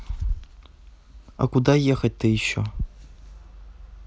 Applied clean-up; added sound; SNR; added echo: none; none; none; none.